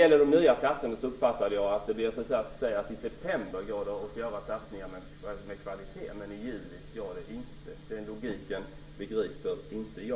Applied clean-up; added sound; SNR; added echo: none; none; none; reverberation time 0.5 s.